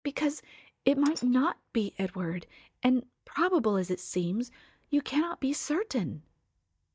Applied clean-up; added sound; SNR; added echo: neural mask model DeepFilterNet 3.